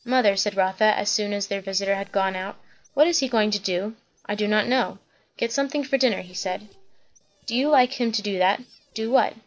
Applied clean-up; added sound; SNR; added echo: neural separator model SepFormer DNS4.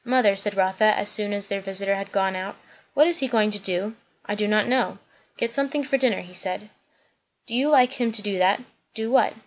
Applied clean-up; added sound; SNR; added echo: none; none; none; none.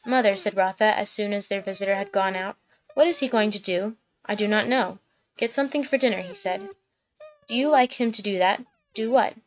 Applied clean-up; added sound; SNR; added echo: neural mask model RNNoise.